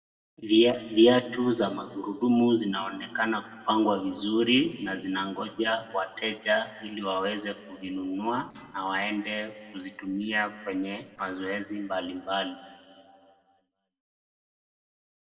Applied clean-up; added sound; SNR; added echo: neural separator model SepFormer DNS4.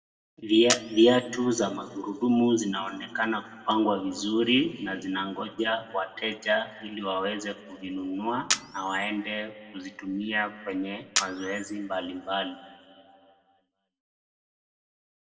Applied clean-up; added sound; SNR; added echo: none; Camera; 7 dB; reverberation time 1.8 s.